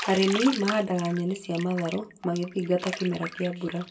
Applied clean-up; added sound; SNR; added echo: none; Bathtub (filling or washing); 11 dB; reverberation time 0.2 s.